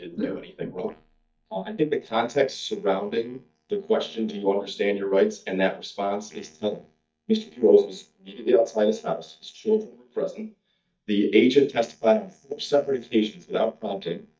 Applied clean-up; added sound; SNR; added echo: neural mask model DeepFilterNet 3.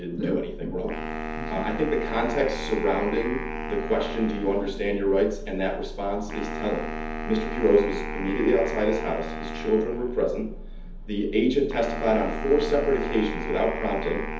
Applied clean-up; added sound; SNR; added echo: none; Wind instrument, woodwind instrument; 9 dB; reverberation time 0.7 s.